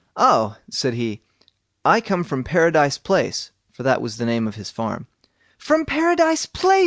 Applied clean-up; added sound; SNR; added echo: none; none; none; none.